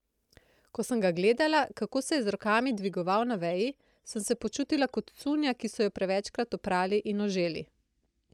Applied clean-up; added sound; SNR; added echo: neural mask model DeepFilterNet 3.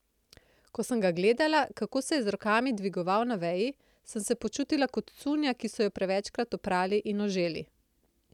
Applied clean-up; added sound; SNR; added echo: none; none; none; none.